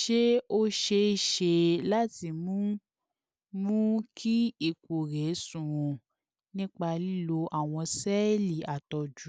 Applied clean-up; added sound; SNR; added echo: none; none; none; none.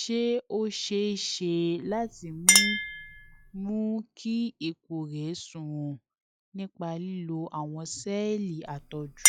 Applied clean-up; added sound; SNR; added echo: classical method log-MMSE.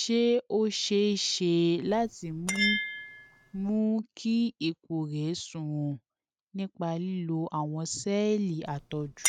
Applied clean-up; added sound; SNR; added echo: neural mask model RNNoise.